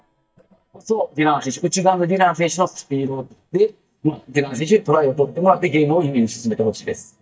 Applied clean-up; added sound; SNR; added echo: neural mask model DeepFilterNet 3.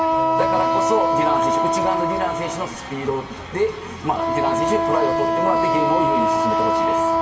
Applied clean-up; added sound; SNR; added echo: none; Wind instrument, woodwind instrument; -4 dB; reverberation time 2.8 s.